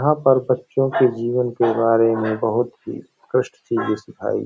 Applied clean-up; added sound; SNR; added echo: none; none; none; none.